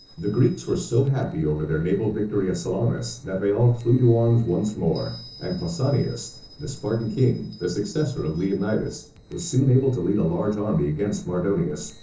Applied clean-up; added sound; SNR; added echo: neural separator model SepFormer DNS4.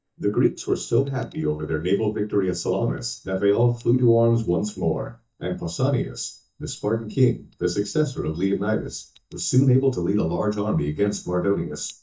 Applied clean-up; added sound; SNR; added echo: neural mask model DeepFilterNet 3.